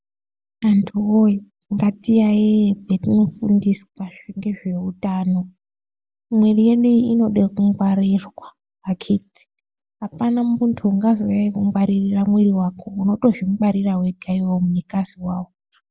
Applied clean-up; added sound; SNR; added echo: none; none; none; none.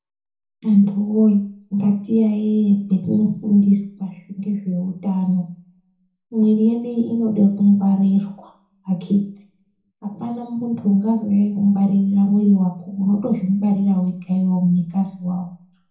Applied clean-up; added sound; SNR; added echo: none; none; none; reverberation time 0.6 s.